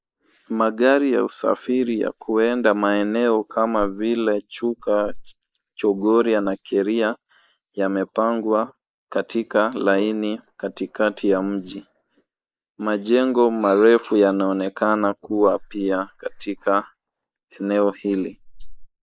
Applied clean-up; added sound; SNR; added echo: neural mask model Resemble Enhance denoiser.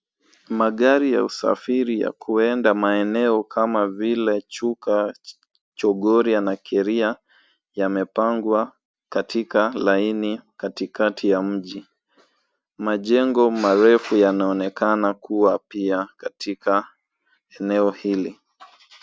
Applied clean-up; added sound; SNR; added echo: none; none; none; none.